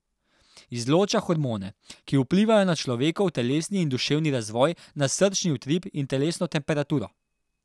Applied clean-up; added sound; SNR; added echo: none; none; none; none.